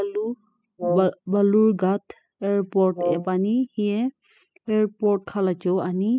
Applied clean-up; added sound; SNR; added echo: classical method spectral subtraction.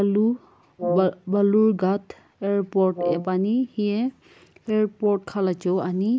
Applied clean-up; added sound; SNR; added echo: none; Brass instrument; 8 dB; none.